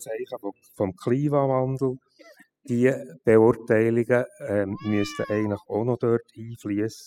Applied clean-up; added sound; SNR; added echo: classical method spectral subtraction.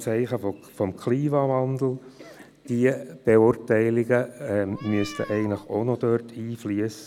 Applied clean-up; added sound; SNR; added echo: none; Meow; 18 dB; none.